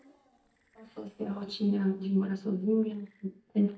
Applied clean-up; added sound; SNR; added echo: neural mask model DeepFilterNet 3.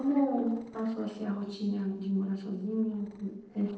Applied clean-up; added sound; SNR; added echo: neural separator model SepFormer DNS4.